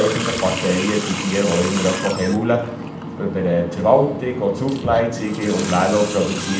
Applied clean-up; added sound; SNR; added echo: none; Water tap, faucet; 8 dB; reverberation time 0.5 s.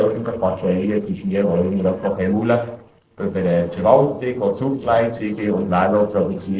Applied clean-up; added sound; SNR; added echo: neural separator model SepFormer DNS4.